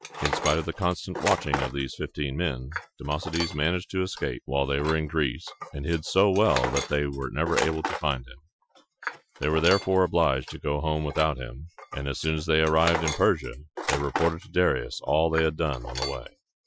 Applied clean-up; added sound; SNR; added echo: classical method Wiener filter.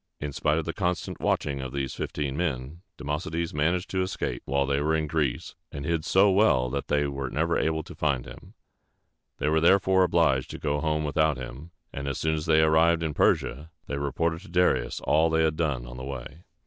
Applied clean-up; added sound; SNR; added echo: none; none; none; none.